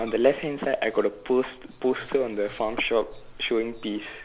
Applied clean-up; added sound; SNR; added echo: none; Bathtub (filling or washing); 19 dB; none.